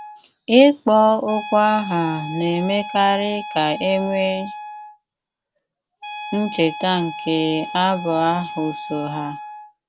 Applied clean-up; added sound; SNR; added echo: none; Wind instrument, woodwind instrument; 13 dB; none.